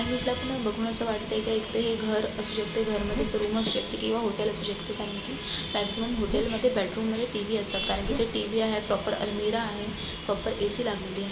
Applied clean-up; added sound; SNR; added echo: none; Zipper (clothing); 10 dB; reverberation time 2.1 s.